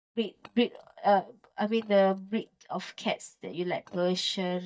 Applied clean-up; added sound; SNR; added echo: neural mask model DeepFilterNet 3.